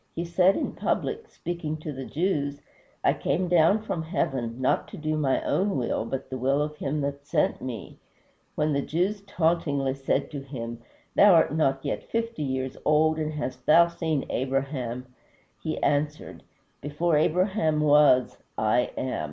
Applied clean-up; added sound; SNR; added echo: none; none; none; none.